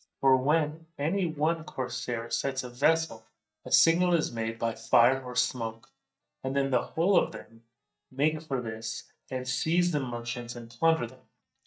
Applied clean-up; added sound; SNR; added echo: neural mask model DeepFilterNet 3.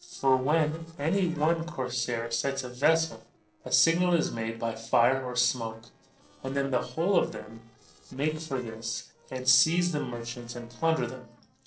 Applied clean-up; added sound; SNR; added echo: neural separator model SepFormer DNS4.